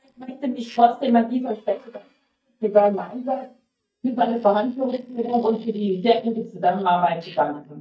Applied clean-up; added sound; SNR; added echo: neural mask model DeepFilterNet 3.